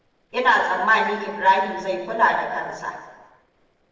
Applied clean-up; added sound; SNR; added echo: neural separator model SepFormer DNS4.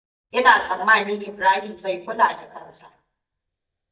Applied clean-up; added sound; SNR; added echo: neural mask model DeepFilterNet 3.